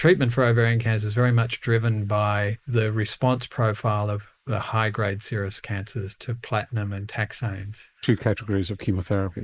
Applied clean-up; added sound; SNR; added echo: neural mask model Resemble Enhance denoiser.